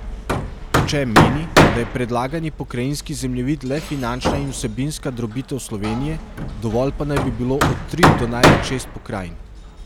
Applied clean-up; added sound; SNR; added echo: none; Hammer; -3 dB; none.